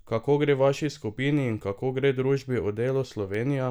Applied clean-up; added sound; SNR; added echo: none; none; none; none.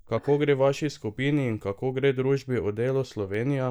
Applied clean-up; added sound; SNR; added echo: neural mask model DeepFilterNet 3.